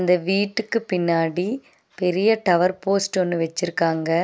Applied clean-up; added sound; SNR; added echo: none; none; none; none.